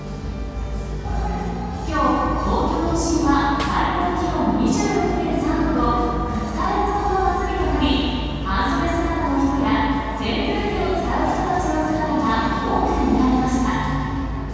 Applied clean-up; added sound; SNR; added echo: none; Snare drum; 19 dB; reverberation time 2.1 s.